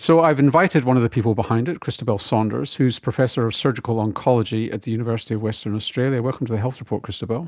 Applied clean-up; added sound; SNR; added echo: none; none; none; none.